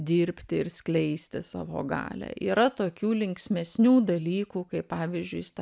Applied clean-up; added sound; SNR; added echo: none; none; none; none.